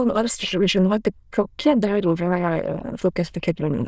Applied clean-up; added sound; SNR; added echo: neural diffusion model UNIVERSE++.